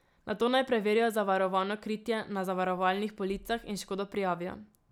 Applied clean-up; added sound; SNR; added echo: none; none; none; none.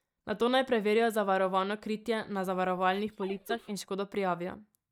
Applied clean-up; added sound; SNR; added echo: neural mask model DeepFilterNet 3.